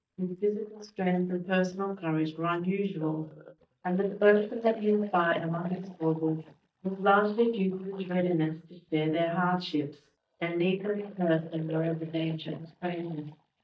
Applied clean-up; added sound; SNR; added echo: neural mask model DeepFilterNet 3.